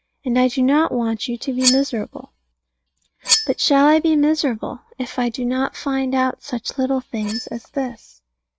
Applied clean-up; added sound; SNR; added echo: neural mask model RNNoise.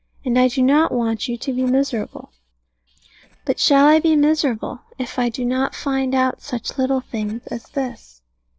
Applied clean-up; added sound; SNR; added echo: neural separator model SepFormer DNS4.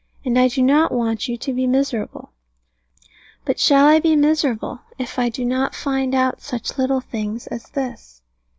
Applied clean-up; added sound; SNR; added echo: none; none; none; none.